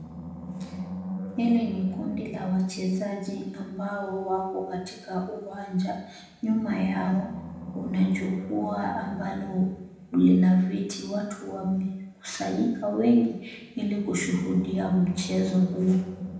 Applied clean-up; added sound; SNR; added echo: none; Animal; 12 dB; reverberation time 0.8 s.